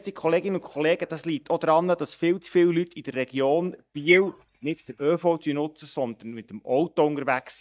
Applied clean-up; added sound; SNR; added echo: neural mask model DeepFilterNet 3.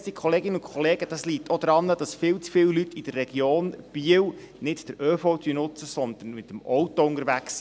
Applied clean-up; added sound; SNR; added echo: none; none; none; none.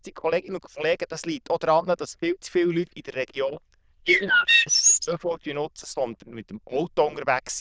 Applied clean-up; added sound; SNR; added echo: neural diffusion model UNIVERSE++.